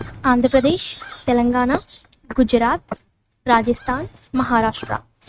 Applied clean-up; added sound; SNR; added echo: neural mask model RNNoise.